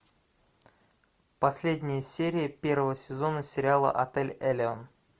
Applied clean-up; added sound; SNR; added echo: none; none; none; none.